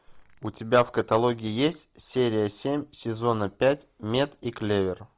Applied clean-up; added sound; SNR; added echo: none; none; none; none.